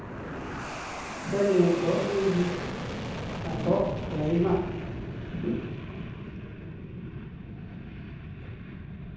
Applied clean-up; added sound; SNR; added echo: none; Fixed-wing aircraft, airplane; 5 dB; reverberation time 0.9 s.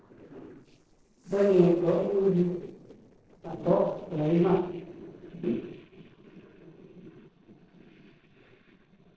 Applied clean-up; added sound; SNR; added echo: neural separator model SepFormer DNS4.